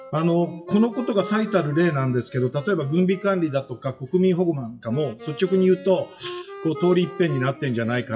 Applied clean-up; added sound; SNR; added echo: classical method WPE with log-MMSE.